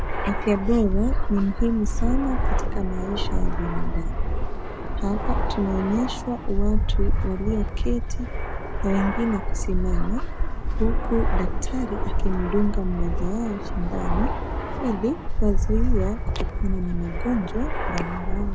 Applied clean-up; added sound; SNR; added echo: none; Fixed-wing aircraft, airplane; -5 dB; none.